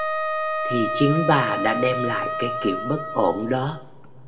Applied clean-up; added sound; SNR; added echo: none; Wind instrument, woodwind instrument; 3 dB; reverberation time 1.2 s.